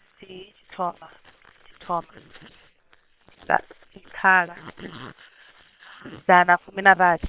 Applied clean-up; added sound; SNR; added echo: neural separator model SepFormer WHAM!.